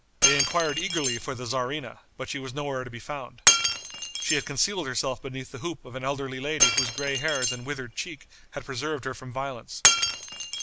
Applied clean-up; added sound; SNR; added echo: none; Shatter; -2 dB; none.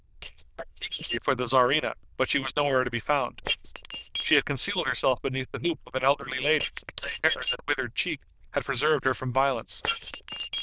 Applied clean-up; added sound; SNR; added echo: neural diffusion model UNIVERSE++.